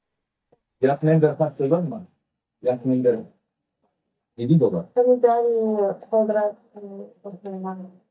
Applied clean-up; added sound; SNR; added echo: neural mask model DeepFilterNet 3.